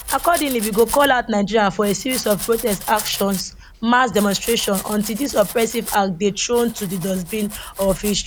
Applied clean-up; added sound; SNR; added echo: none; Domestic sounds, home sounds; 12 dB; none.